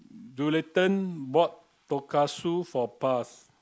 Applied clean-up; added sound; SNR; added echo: neural mask model Resemble Enhance denoiser.